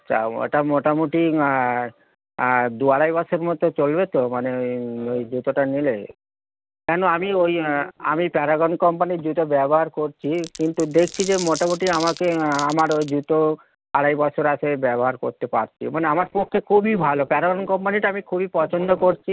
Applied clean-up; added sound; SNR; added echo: none; Glass; 15 dB; none.